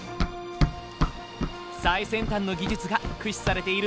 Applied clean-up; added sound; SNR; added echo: none; Run; 1 dB; none.